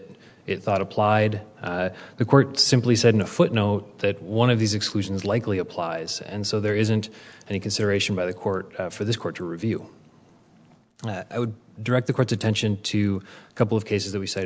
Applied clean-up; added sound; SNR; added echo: none; none; none; none.